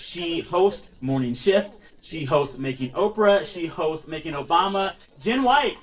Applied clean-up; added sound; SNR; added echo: neural separator model SepFormer DNS4.